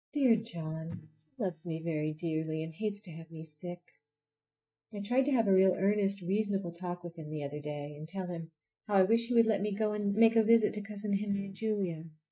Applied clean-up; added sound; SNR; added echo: neural mask model DeepFilterNet 3.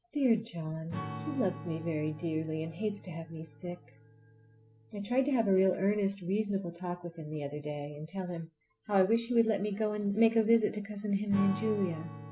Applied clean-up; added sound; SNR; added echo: none; Strum; 15 dB; none.